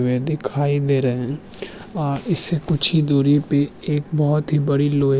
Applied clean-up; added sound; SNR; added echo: none; none; none; none.